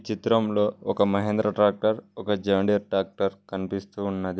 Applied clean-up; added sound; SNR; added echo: none; none; none; none.